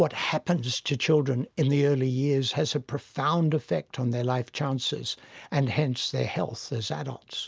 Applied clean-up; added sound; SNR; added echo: none; none; none; none.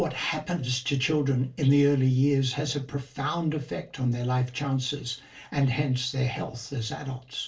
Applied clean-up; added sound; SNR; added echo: none; none; none; reverberation time 0.2 s.